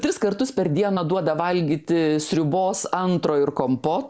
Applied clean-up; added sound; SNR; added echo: none; none; none; none.